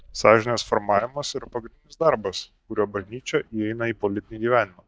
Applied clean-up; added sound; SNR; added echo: neural mask model DeepFilterNet 3.